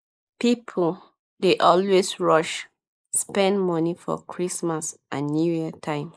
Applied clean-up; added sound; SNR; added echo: neural mask model Resemble Enhance denoiser.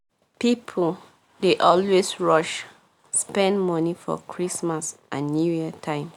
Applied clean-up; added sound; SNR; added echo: none; none; none; none.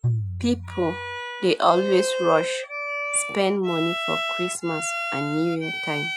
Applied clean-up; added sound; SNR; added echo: classical method Wiener filter.